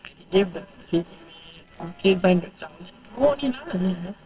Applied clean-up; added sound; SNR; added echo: neural separator model SepFormer WHAMR!.